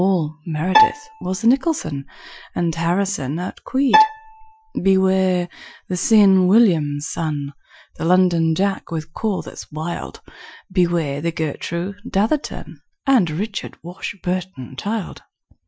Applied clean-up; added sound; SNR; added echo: classical method Wiener filter.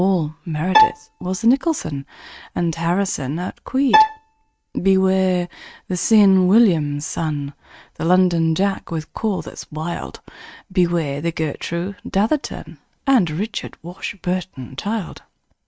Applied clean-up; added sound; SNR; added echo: neural mask model RNNoise.